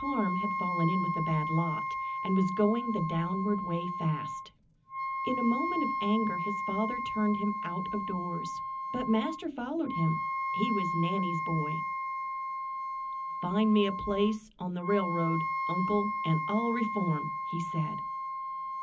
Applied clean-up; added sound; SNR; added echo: none; Wind instrument, woodwind instrument; 2 dB; reverberation time 0.4 s.